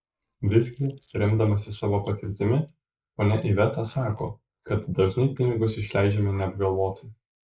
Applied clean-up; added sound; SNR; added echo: neural mask model Resemble Enhance denoiser.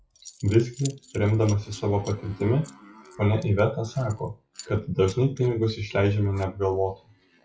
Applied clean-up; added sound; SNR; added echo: classical method log-MMSE.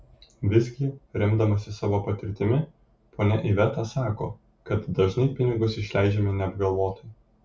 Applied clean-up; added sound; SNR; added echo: none; none; none; none.